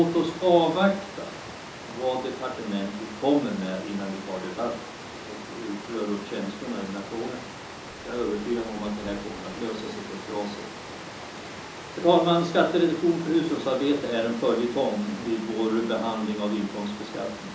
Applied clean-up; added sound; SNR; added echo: none; Water; 12 dB; reverberation time 1.2 s.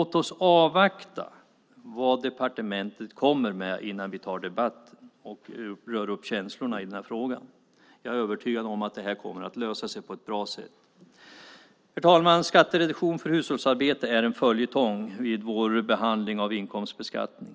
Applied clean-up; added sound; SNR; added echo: none; none; none; none.